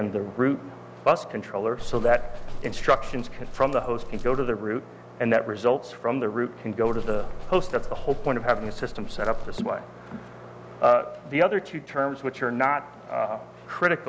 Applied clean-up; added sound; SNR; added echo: none; Livestock, farm animals, working animals; 3 dB; none.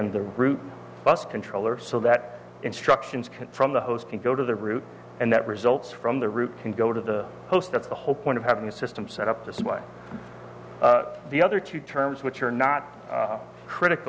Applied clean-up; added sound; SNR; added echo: none; none; none; none.